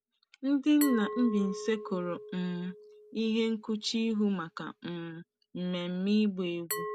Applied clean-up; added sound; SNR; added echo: none; Glass; 12 dB; none.